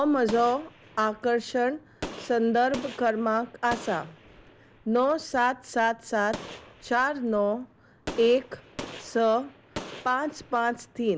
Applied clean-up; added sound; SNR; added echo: none; Gunshot, gunfire; 16 dB; none.